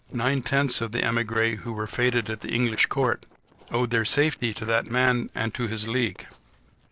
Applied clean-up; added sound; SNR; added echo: neural separator model SepFormer DNS4.